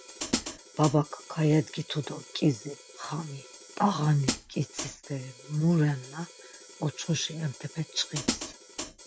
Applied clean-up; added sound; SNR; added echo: none; Hi-hat; 10 dB; none.